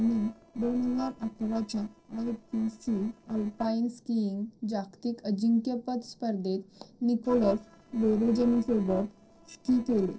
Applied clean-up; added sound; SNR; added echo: neural separator model SepFormer DNS4.